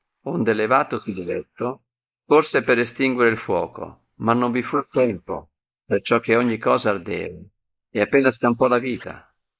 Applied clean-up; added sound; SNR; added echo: neural mask model Resemble Enhance denoiser.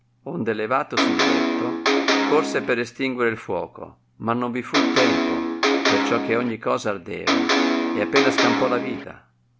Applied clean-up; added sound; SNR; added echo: none; Electric guitar; -5 dB; none.